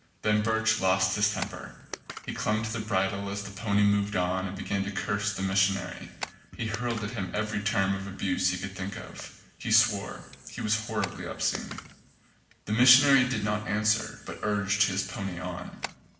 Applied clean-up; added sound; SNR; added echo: none; Camera; 18 dB; reverberation time 1.1 s.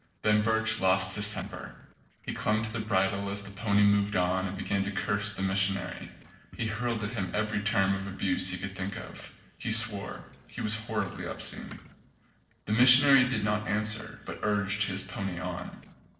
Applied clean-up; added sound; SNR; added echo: neural separator model SepFormer DNS4.